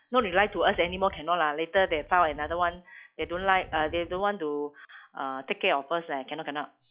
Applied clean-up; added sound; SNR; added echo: classical method log-MMSE.